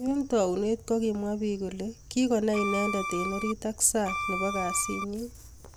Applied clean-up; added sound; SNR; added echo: none; Bowed string instrument; 4 dB; none.